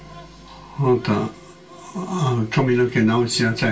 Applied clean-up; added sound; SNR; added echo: none; none; none; reverberation time 0.2 s.